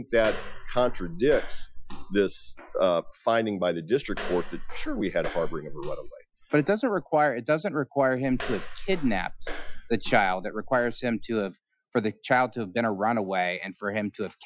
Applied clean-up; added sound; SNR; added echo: classical method Wiener filter.